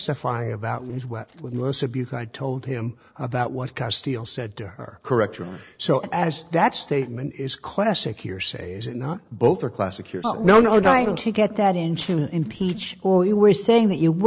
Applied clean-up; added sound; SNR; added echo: neural separator model SepFormer DNS4.